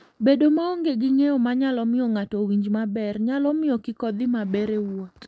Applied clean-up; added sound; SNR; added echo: none; none; none; none.